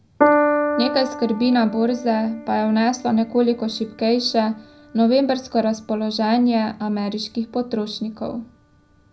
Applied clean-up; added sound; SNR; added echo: none; Piano; 6 dB; reverberation time 0.4 s.